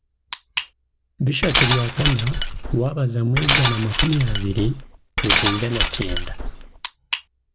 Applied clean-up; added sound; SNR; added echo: none; Glass; 0 dB; none.